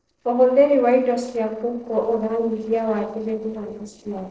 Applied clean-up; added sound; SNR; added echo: neural separator model SepFormer DNS4.